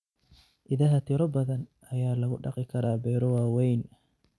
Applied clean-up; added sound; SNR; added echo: none; none; none; none.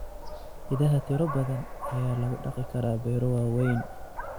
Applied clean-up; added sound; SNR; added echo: none; Dog; 9 dB; none.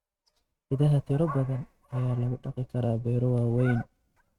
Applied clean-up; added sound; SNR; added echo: neural mask model RNNoise.